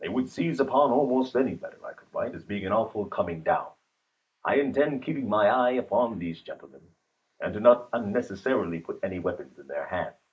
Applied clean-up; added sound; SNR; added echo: neural mask model Resemble Enhance denoiser.